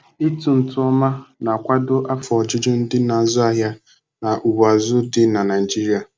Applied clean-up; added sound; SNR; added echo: none; none; none; none.